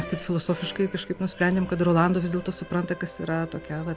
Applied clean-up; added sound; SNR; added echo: none; none; none; none.